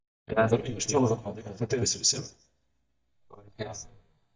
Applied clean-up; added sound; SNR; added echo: neural mask model DeepFilterNet 3.